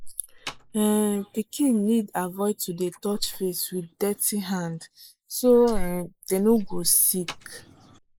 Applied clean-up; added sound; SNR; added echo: neural mask model Resemble Enhance denoiser.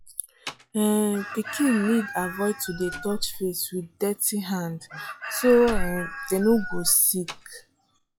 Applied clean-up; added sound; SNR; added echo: classical method log-MMSE.